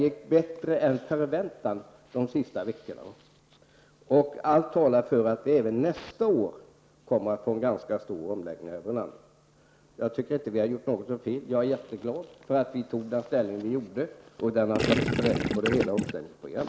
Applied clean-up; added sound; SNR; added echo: none; Gurgling; 0 dB; none.